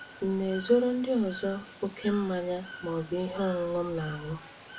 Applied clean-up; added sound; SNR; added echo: none; Water / Bird; 16 dB; reverberation time 0.2 s.